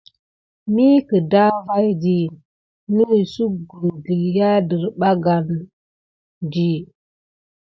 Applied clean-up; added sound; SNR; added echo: none; none; none; none.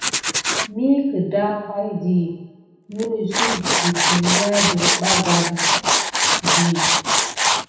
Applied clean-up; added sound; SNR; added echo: none; Tools; -2 dB; reverberation time 0.9 s.